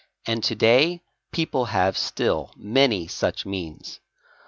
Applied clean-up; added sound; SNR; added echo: none; none; none; none.